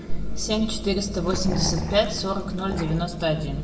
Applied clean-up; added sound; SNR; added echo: none; Growling; 7 dB; reverberation time 0.7 s.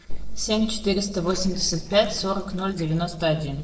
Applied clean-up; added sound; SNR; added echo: neural separator model SepFormer DNS4.